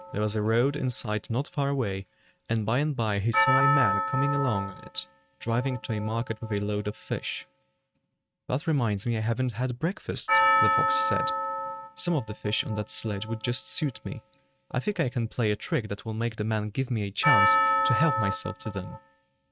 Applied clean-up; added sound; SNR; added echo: neural mask model RNNoise.